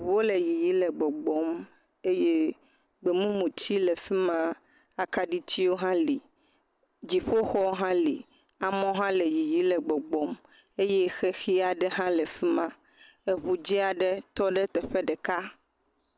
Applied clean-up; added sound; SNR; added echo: none; none; none; none.